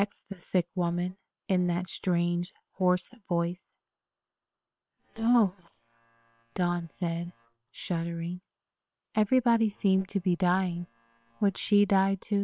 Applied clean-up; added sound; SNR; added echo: neural separator model SepFormer WHAM!.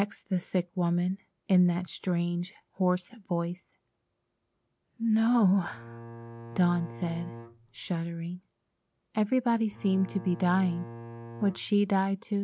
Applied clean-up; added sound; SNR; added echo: none; Bowed string instrument; 15 dB; none.